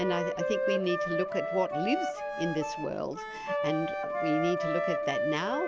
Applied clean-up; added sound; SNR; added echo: none; Wind instrument, woodwind instrument + Trumpet; -1 dB; none.